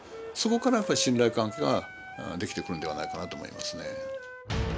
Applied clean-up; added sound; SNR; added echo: none; Wind instrument, woodwind instrument; 11 dB; none.